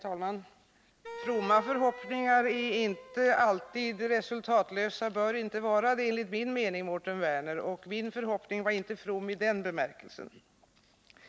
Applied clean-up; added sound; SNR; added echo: none; Wind instrument, woodwind instrument; 15 dB; none.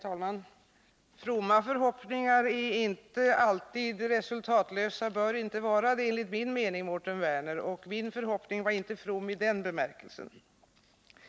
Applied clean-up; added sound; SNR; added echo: none; none; none; none.